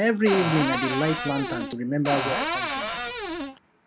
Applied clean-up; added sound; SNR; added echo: none; Cupboard open or close; 3 dB; none.